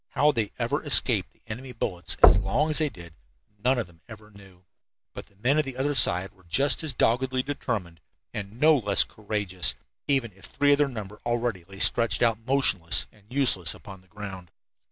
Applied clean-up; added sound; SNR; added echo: none; Knock; -1 dB; none.